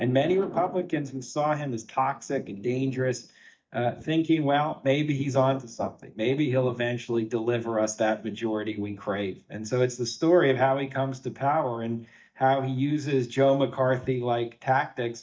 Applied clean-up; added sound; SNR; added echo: neural mask model DeepFilterNet 3.